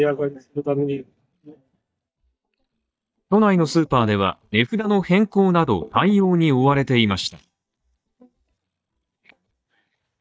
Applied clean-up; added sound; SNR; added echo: neural mask model DeepFilterNet 3.